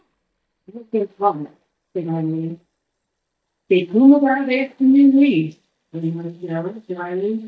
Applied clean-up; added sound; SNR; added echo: neural mask model DeepFilterNet 3.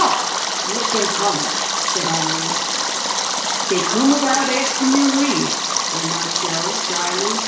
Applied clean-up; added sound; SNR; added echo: none; Stream; -1 dB; reverberation time 0.7 s.